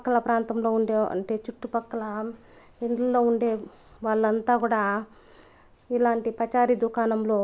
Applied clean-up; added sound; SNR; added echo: none; none; none; none.